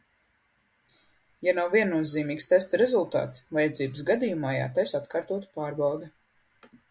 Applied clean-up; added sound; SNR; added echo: none; none; none; none.